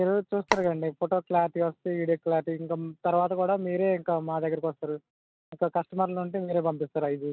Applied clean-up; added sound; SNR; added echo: neural mask model RNNoise.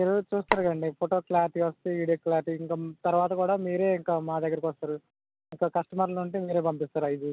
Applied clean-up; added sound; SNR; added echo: none; Telephone; 2 dB; none.